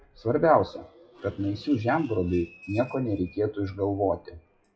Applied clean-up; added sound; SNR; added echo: classical method WPE with log-MMSE.